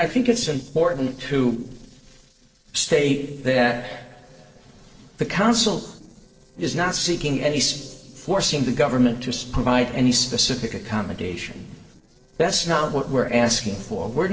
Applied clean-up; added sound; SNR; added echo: neural separator model SepFormer DNS4.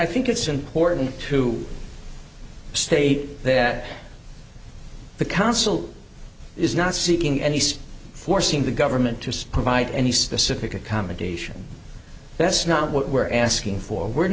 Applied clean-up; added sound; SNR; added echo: none; none; none; none.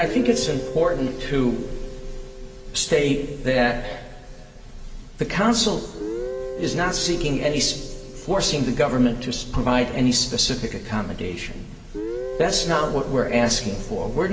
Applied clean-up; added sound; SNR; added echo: none; Guitar; 13 dB; reverberation time 1.8 s.